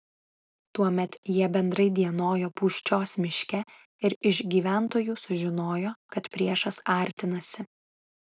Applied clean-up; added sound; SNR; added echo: none; none; none; none.